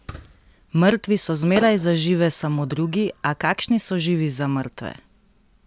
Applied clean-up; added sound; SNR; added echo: none; Fireworks; 19 dB; none.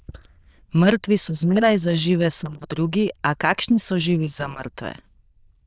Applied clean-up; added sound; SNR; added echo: neural diffusion model UNIVERSE++.